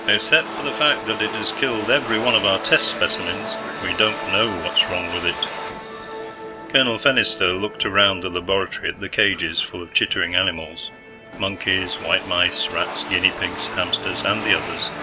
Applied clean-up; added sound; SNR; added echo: none; Musical instrument + Domestic sounds, home sounds; 9 dB; none.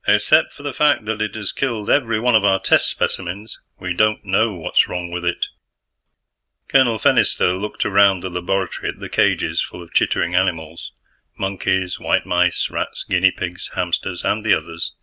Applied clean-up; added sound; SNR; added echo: none; none; none; none.